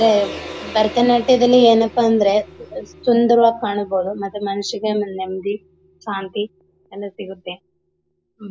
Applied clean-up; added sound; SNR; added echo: none; Gong; 19 dB; none.